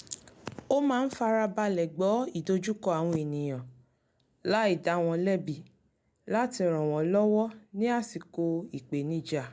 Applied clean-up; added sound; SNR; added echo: none; none; none; none.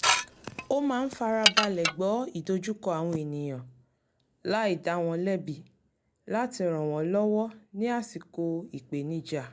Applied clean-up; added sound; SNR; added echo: none; Dishes, pots, and pans / Glass; -1 dB; none.